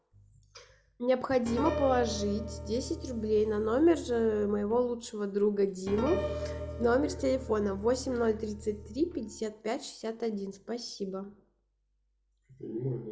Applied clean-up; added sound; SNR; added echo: none; Piano; 8 dB; none.